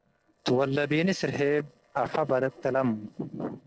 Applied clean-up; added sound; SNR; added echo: neural separator model SepFormer DNS4.